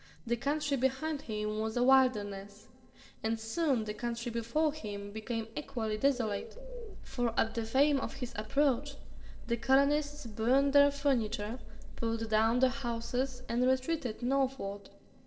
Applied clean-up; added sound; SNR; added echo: neural separator model SepFormer DNS4.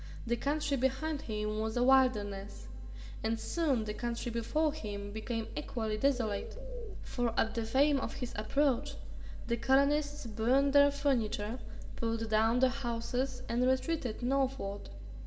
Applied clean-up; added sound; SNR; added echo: none; Bird; 13 dB; reverberation time 2.8 s.